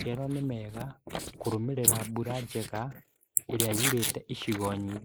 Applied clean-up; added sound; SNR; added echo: neural mask model Resemble Enhance denoiser.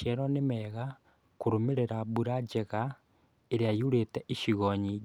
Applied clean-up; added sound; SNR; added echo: none; none; none; none.